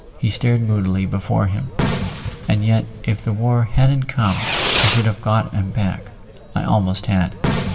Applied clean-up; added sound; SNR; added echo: none; Fireworks; 6 dB; reverberation time 0.8 s.